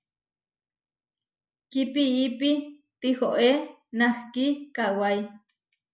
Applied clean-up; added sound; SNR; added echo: none; none; none; none.